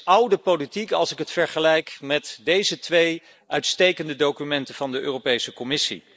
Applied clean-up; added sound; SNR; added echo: neural mask model Resemble Enhance denoiser.